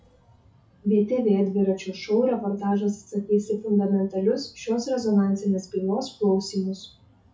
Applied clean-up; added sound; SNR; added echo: classical method WPE with log-MMSE.